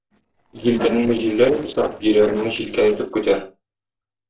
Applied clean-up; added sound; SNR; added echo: neural separator model SepFormer DNS4.